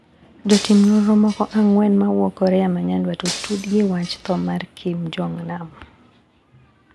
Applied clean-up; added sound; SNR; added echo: none; Shatter; 13 dB; none.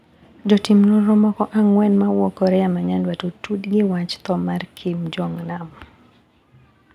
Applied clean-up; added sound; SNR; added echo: none; none; none; none.